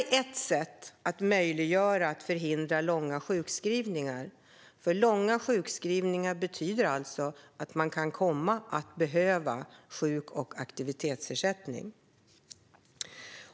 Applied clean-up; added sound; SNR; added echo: none; none; none; none.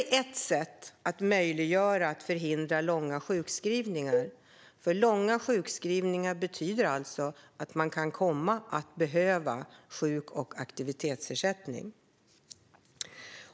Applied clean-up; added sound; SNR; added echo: neural mask model Resemble Enhance denoiser.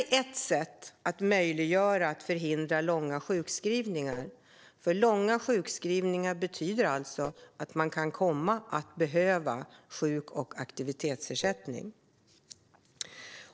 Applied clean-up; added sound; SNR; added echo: neural separator model SepFormer DNS4.